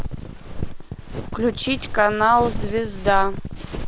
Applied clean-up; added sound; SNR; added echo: none; Walk, footsteps; 5 dB; none.